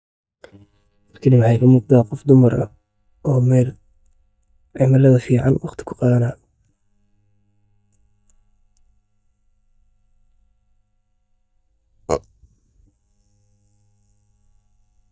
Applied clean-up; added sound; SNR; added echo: neural mask model DeepFilterNet 3.